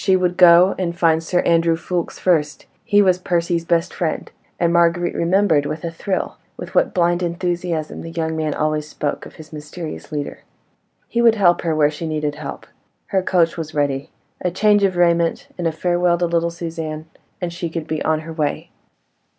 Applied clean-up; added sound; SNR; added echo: none; none; none; none.